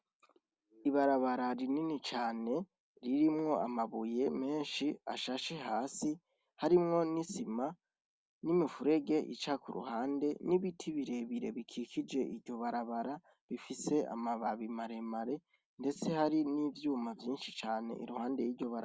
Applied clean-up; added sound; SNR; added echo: none; none; none; none.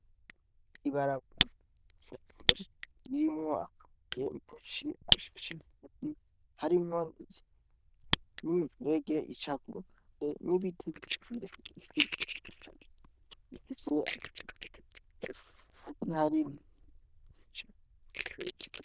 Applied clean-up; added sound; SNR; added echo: neural diffusion model UNIVERSE++.